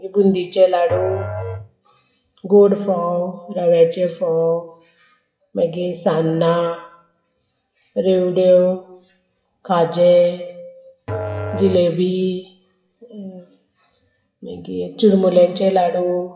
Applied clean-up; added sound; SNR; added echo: classical method WPE with log-MMSE.